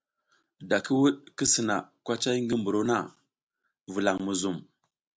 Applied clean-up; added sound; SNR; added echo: none; none; none; none.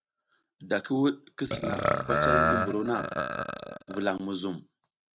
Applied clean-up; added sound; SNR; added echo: neural mask model RNNoise.